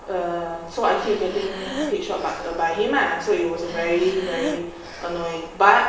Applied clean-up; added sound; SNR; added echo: none; Breathing; 11 dB; reverberation time 1.0 s.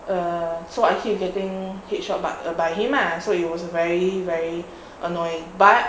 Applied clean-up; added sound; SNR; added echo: none; none; none; none.